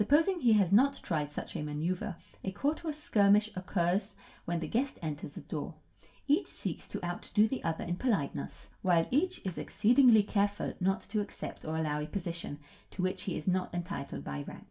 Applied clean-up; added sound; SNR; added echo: none; none; none; reverberation time 0.2 s.